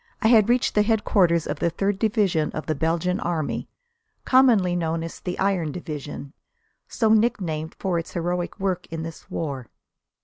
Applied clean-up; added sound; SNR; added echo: none; none; none; none.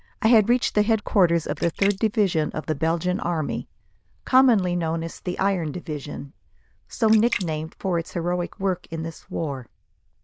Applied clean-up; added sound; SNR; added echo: neural diffusion model UNIVERSE++.